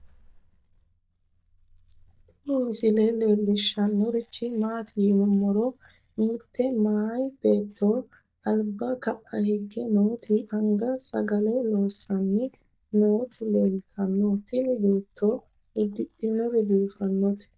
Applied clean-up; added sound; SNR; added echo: neural mask model DeepFilterNet 3.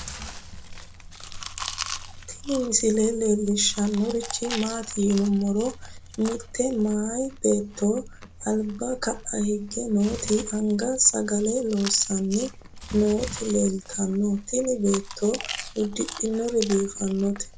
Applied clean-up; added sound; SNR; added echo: none; Chewing, mastication; 13 dB; none.